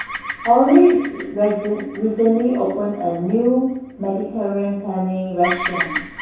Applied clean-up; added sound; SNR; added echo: none; Bird vocalization, bird call, bird song; 13 dB; reverberation time 0.7 s.